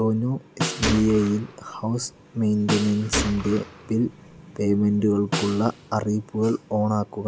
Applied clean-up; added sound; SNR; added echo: none; Snare drum + Gunshot, gunfire; 8 dB; none.